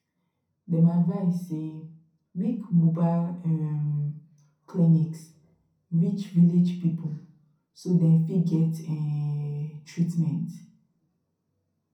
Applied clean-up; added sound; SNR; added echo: none; none; none; reverberation time 0.6 s.